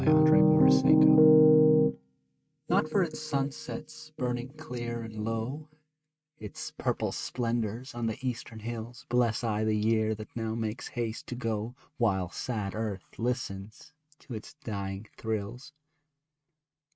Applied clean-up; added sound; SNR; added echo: neural mask model RNNoise.